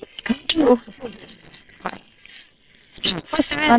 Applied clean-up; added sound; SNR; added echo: neural separator model SepFormer WHAM!.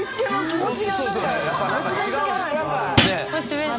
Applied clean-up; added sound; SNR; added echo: none; Hi-hat; -3 dB; none.